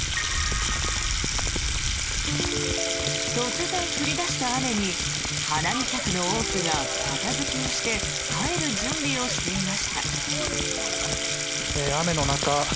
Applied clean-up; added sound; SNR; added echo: none; Sink (filling or washing) / Water tap, faucet; 0 dB; none.